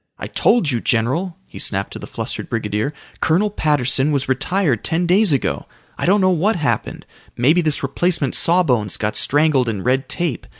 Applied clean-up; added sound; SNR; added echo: none; none; none; none.